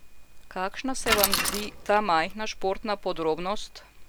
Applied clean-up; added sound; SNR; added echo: none; Bicycle; 0 dB; none.